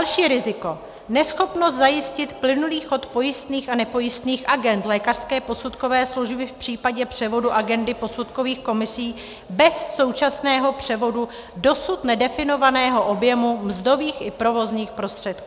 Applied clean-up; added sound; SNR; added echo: none; none; none; none.